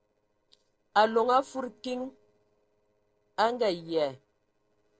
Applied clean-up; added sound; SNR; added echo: neural separator model SepFormer DNS4.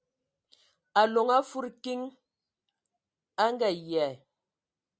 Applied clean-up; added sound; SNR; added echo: none; none; none; none.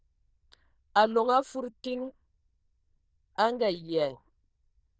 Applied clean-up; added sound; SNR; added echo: neural diffusion model UNIVERSE++.